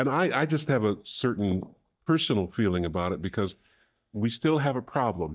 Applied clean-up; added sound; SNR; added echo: neural mask model DeepFilterNet 3.